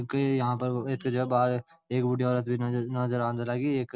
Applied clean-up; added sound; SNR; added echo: none; none; none; none.